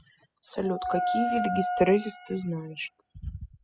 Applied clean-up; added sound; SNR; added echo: classical method spectral subtraction.